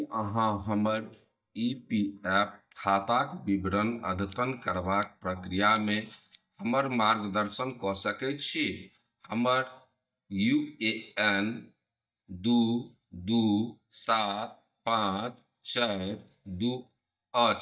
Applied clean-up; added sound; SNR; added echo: neural mask model DeepFilterNet 3.